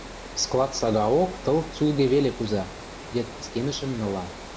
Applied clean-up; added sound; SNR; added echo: none; Water; 13 dB; none.